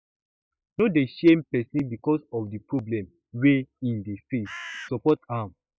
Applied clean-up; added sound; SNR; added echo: classical method log-MMSE.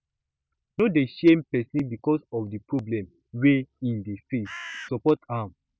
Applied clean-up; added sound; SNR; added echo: none; Bird; 11 dB; none.